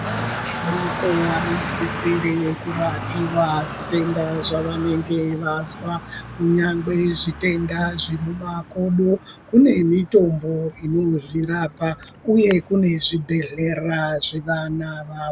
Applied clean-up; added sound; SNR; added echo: none; Traffic noise, roadway noise; 10 dB; none.